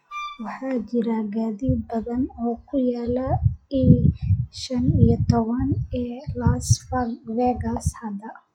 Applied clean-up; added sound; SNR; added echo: classical method log-MMSE.